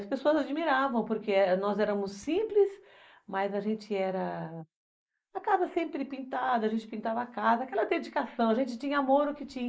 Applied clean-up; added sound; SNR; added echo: neural mask model Resemble Enhance denoiser.